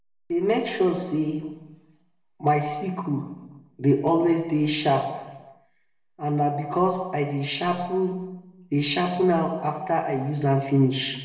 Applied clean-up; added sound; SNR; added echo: none; none; none; reverberation time 1.0 s.